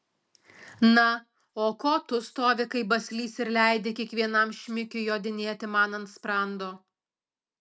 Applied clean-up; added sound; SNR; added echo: none; none; none; none.